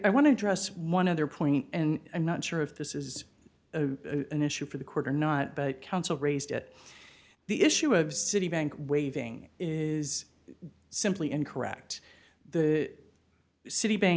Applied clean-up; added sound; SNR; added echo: none; none; none; none.